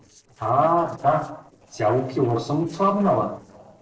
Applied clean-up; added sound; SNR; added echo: neural separator model SepFormer DNS4.